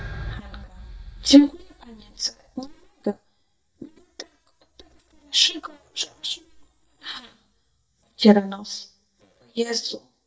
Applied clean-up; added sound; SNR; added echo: neural mask model DeepFilterNet 3.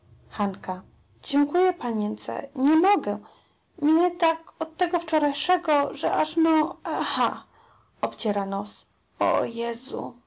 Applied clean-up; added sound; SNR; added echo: none; none; none; none.